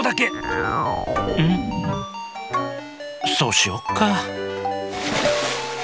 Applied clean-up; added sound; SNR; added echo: none; Ringtone; 10 dB; none.